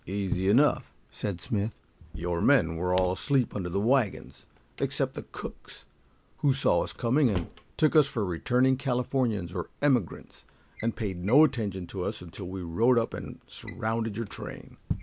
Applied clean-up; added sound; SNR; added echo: none; Drawer open or close; 16 dB; none.